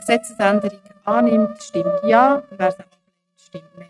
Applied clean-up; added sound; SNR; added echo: neural mask model RNNoise.